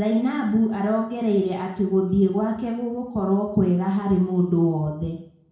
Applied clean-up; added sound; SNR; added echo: none; none; none; reverberation time 0.6 s.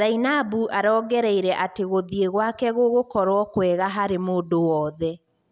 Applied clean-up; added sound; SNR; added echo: none; none; none; none.